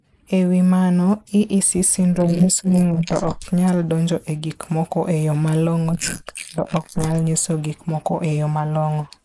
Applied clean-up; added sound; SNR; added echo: neural mask model Resemble Enhance denoiser.